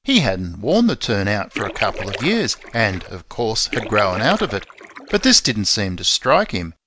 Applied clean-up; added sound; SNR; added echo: none; Splash, splatter; 11 dB; none.